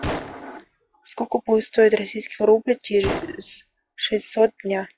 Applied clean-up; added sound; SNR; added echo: classical method log-MMSE.